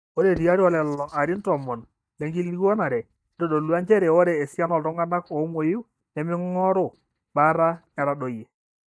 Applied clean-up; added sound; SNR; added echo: neural mask model DeepFilterNet 3.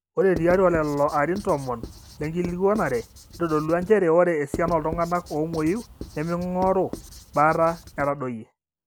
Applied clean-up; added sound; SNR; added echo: none; Writing; 15 dB; none.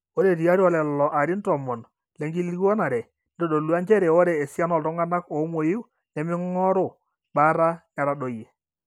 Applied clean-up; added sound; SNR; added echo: none; none; none; none.